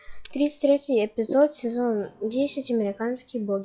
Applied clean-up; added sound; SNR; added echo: classical method log-MMSE.